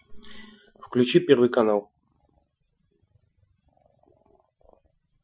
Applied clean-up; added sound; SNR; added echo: classical method Wiener filter.